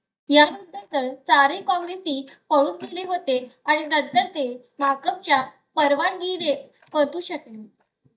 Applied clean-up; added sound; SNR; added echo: neural mask model DeepFilterNet 3.